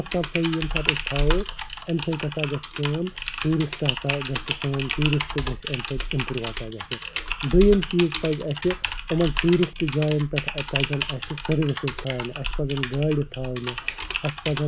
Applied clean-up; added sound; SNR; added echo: none; Typing; 3 dB; none.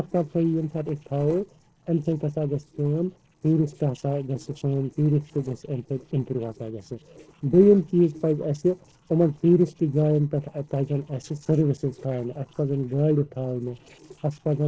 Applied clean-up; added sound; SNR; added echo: neural separator model SepFormer DNS4.